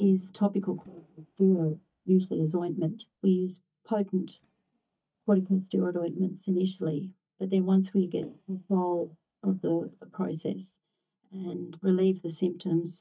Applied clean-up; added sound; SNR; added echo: neural mask model DeepFilterNet 3.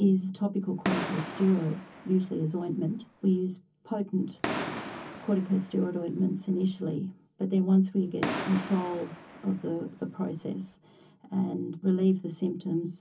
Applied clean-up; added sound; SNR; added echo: none; Fireworks; 10 dB; reverberation time 0.3 s.